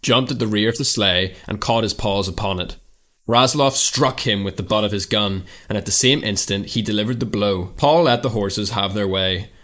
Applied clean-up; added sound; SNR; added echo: neural mask model Resemble Enhance denoiser.